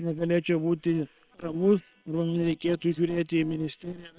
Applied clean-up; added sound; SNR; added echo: neural separator model SepFormer WHAM!.